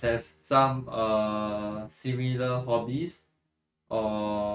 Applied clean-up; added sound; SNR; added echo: neural mask model RNNoise.